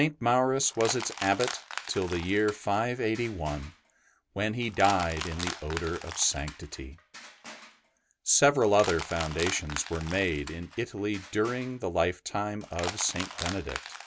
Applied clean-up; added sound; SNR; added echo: none; Crushing; 12 dB; none.